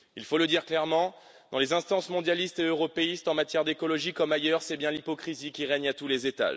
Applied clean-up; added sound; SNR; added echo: none; none; none; none.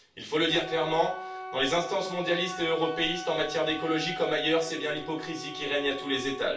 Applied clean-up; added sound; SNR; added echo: none; Wind instrument, woodwind instrument; 11 dB; reverberation time 0.3 s.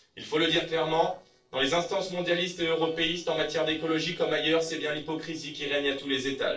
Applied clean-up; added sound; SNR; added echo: neural separator model SepFormer DNS4.